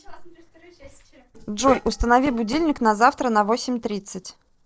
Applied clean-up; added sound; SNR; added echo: neural separator model SepFormer DNS4.